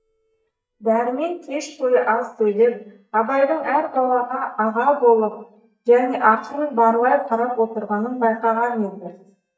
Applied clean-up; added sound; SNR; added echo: neural mask model DeepFilterNet 3.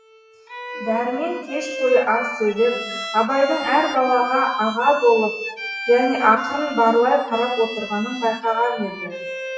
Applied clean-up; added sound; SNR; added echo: classical method WPE with log-MMSE.